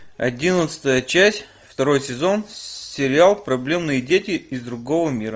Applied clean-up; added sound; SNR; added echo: none; none; none; none.